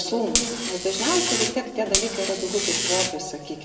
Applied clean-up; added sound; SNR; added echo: none; Buzz; -1 dB; reverberation time 1.6 s.